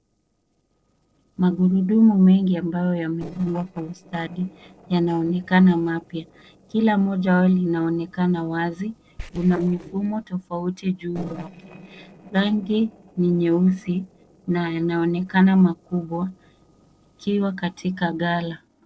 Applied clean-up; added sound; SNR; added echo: neural separator model SepFormer DNS4.